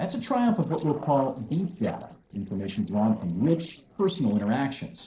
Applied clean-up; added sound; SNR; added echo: neural separator model SepFormer DNS4.